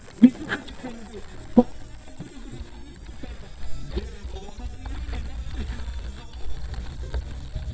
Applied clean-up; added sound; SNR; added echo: neural mask model DeepFilterNet 3.